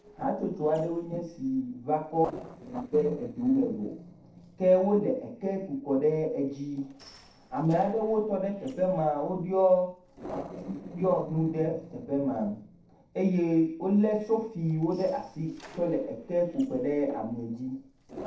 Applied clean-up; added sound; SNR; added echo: neural separator model SepFormer DNS4.